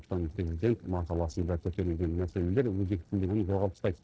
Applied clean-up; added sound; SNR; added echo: neural separator model SepFormer DNS4.